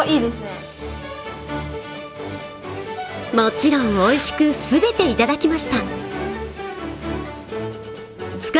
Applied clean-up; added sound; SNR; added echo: none; Breathing; 12 dB; none.